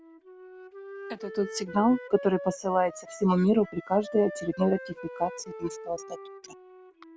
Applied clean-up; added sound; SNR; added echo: none; Wind instrument, woodwind instrument; 14 dB; none.